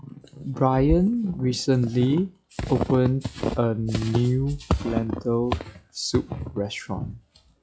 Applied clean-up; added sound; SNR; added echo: classical method log-MMSE.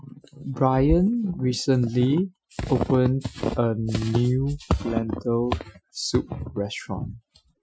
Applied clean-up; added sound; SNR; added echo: classical method Wiener filter.